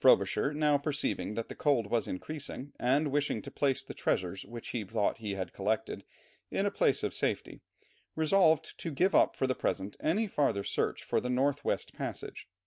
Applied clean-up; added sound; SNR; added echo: none; none; none; none.